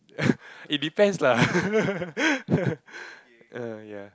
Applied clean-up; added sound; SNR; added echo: none; none; none; none.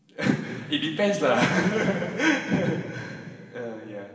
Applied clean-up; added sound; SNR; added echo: none; none; none; reverberation time 2.4 s.